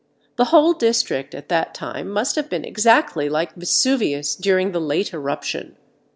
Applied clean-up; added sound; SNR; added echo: none; none; none; none.